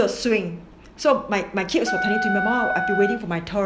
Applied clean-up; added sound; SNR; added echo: none; Wind instrument, woodwind instrument; 2 dB; none.